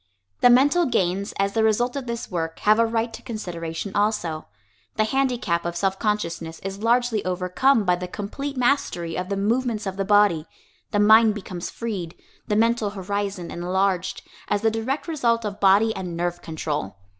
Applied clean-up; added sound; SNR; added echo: none; none; none; none.